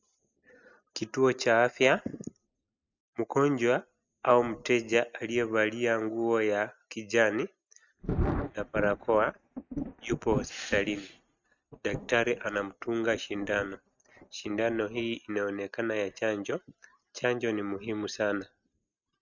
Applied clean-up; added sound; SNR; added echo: neural mask model RNNoise.